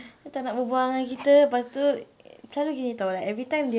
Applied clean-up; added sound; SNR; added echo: none; none; none; none.